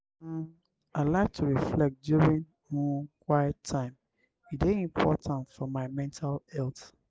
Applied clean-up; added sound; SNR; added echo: none; none; none; none.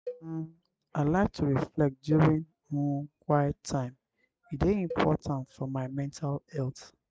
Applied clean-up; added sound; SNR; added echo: neural mask model RNNoise.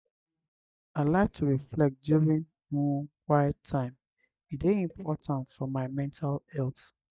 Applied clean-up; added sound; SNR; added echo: neural mask model DeepFilterNet 3.